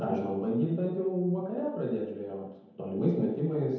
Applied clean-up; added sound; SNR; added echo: none; none; none; reverberation time 0.9 s.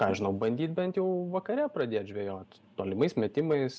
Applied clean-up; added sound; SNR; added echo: none; none; none; none.